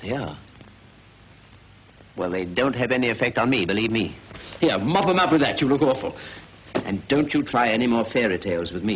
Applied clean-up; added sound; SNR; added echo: none; none; none; none.